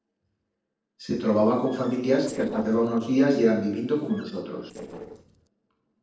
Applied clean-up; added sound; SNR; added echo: neural separator model SepFormer DNS4.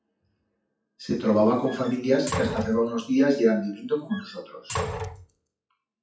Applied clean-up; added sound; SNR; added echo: classical method WPE with log-MMSE.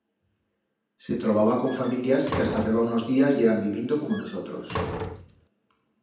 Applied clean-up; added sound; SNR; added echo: none; Slam; 10 dB; reverberation time 0.9 s.